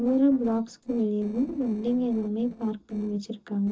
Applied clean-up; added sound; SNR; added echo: neural separator model SepFormer DNS4.